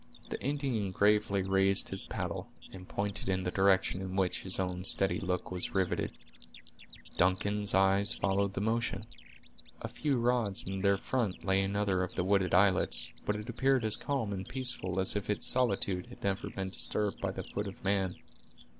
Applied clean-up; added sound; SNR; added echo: none; Bird vocalization, bird call, bird song; 20 dB; none.